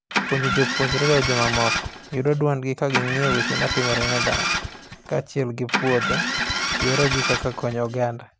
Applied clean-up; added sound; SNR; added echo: none; Engine starting; 1 dB; none.